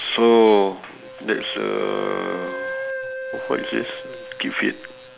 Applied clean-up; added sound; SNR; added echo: none; Wind instrument, woodwind instrument; 11 dB; none.